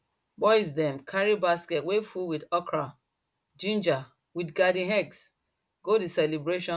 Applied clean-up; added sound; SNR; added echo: none; none; none; none.